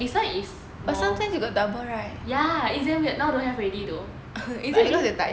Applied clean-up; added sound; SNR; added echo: none; none; none; none.